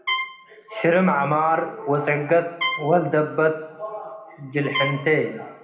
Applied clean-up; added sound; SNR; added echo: none; Trumpet; 7 dB; reverberation time 0.8 s.